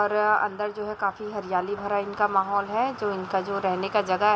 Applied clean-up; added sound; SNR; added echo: none; none; none; none.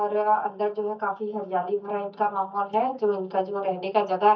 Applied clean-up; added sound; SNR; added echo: neural mask model DeepFilterNet 3.